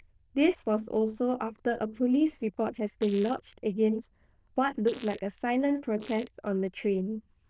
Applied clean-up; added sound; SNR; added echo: neural diffusion model UNIVERSE++.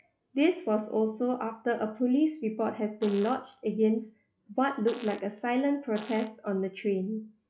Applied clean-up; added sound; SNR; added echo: classical method log-MMSE.